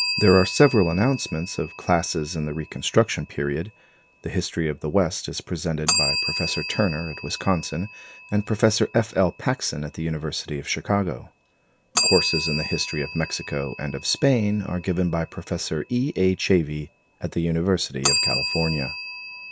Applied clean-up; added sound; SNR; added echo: none; Bell; 7 dB; none.